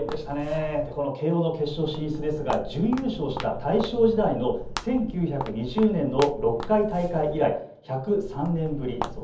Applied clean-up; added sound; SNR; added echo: none; Walk, footsteps; 11 dB; reverberation time 0.7 s.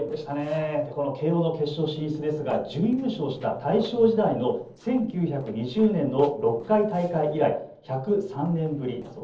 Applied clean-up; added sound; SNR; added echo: neural separator model SepFormer DNS4.